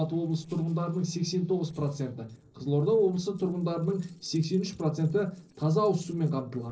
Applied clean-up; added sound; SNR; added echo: neural separator model SepFormer DNS4.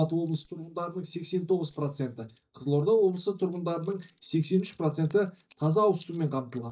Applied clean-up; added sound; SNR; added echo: neural mask model DeepFilterNet 3.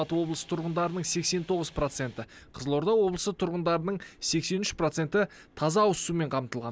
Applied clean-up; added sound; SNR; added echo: none; none; none; none.